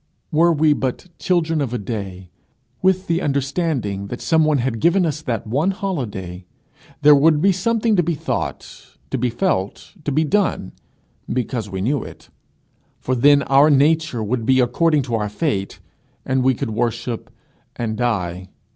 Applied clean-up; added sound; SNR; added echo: none; none; none; none.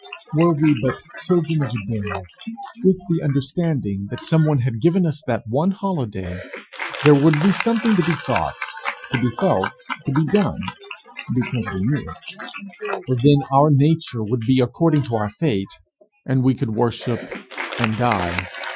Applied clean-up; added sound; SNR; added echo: classical method Wiener filter.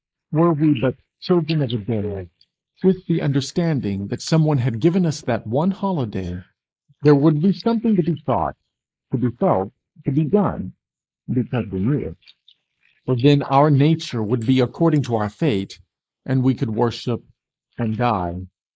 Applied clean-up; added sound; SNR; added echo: neural mask model Resemble Enhance denoiser.